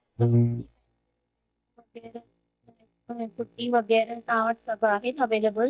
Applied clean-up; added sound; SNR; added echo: neural mask model DeepFilterNet 3.